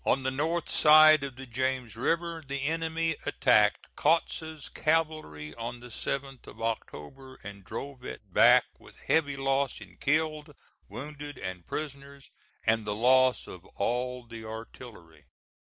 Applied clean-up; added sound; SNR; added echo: none; none; none; none.